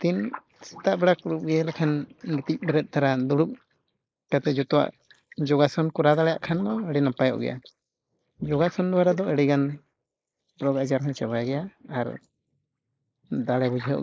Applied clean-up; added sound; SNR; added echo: neural mask model Resemble Enhance denoiser.